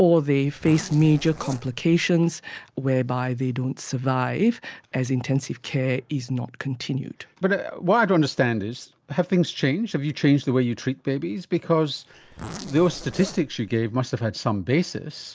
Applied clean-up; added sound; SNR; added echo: none; Zipper (clothing); 15 dB; none.